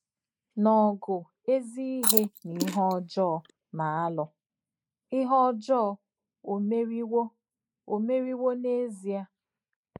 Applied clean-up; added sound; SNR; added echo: neural mask model Resemble Enhance denoiser.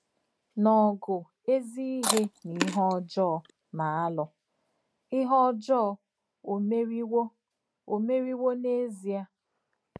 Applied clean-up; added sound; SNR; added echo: none; Chewing, mastication; 1 dB; none.